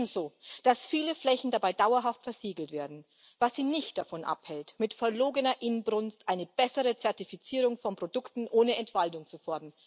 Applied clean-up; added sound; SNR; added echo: none; none; none; none.